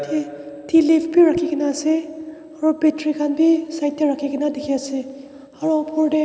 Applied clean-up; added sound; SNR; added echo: none; none; none; none.